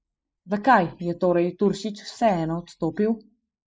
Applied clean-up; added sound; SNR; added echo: neural mask model Resemble Enhance denoiser.